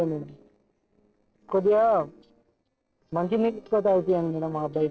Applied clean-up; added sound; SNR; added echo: neural separator model SepFormer DNS4.